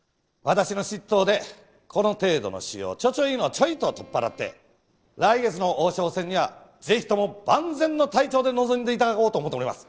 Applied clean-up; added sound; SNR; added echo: neural separator model SepFormer DNS4.